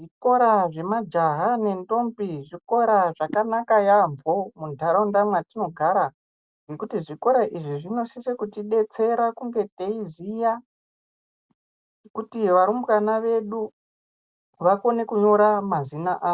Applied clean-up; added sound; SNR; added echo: none; none; none; none.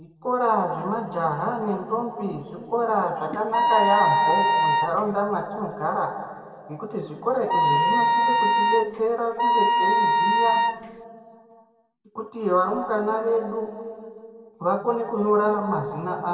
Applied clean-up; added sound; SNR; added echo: none; Wind instrument, woodwind instrument; -5 dB; reverberation time 2.3 s.